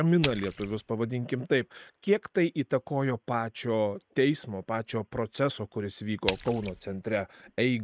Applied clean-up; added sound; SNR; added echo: neural mask model RNNoise.